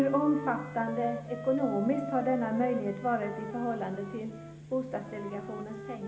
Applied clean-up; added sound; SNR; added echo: none; Wind instrument, woodwind instrument; 11 dB; reverberation time 1.1 s.